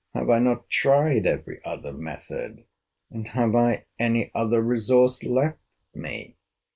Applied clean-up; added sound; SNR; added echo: neural mask model Resemble Enhance denoiser.